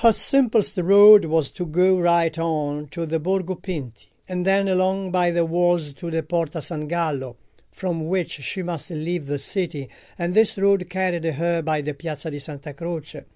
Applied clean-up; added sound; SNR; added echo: none; none; none; none.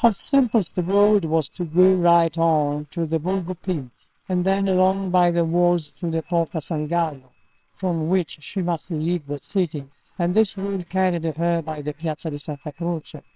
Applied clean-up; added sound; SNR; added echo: neural separator model SepFormer WHAMR!.